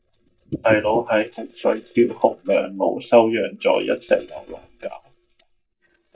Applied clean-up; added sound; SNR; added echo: neural mask model DeepFilterNet 3.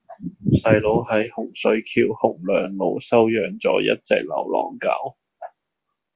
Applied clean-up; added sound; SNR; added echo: none; none; none; none.